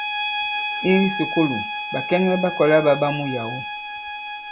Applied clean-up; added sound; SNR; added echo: none; Bowed string instrument; 5 dB; none.